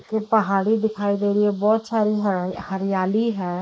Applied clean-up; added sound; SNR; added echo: neural mask model Resemble Enhance denoiser.